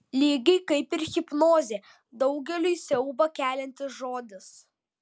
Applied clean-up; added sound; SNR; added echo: none; none; none; none.